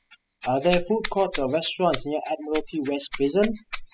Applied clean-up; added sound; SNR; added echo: classical method spectral subtraction.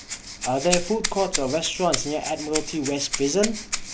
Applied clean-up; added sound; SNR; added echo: none; Rattle (instrument); 5 dB; none.